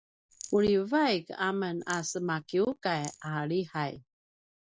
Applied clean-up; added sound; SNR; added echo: none; Rattle; 19 dB; none.